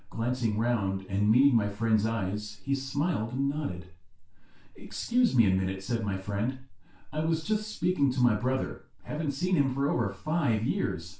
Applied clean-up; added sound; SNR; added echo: none; none; none; reverberation time 0.3 s.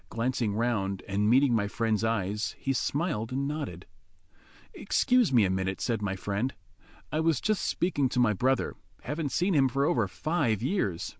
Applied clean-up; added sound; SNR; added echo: none; none; none; none.